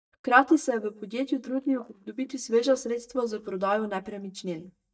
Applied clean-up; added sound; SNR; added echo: neural mask model DeepFilterNet 3.